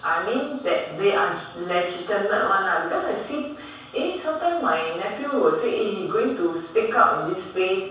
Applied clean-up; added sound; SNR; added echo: none; none; none; reverberation time 0.7 s.